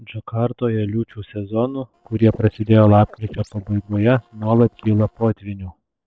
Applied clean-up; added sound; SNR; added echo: neural separator model SepFormer DNS4.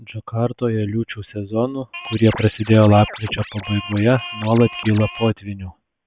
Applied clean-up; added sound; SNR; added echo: none; Scratching (performance technique); 13 dB; none.